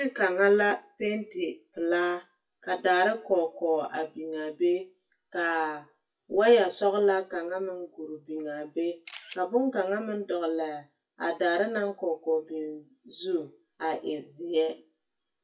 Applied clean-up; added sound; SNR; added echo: classical method WPE with log-MMSE.